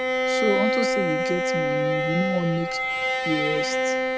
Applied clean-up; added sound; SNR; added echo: none; Bowed string instrument; -4 dB; none.